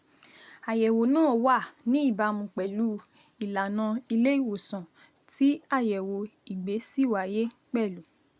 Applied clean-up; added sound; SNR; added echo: none; none; none; none.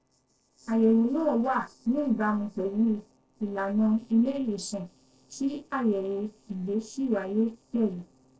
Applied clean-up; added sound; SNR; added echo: neural separator model SepFormer DNS4.